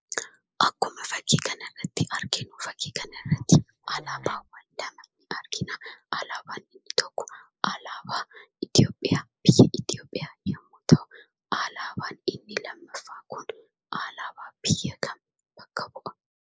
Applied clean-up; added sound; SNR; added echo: neural mask model Resemble Enhance denoiser.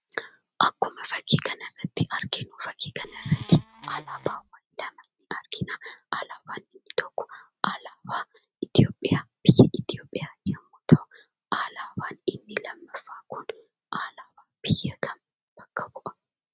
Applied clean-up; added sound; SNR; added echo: neural mask model RNNoise.